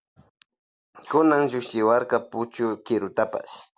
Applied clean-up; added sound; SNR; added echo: none; none; none; none.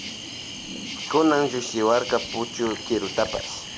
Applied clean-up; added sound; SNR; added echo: none; Cricket; 9 dB; none.